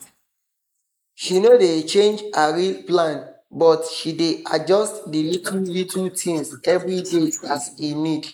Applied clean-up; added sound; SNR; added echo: neural mask model Resemble Enhance denoiser.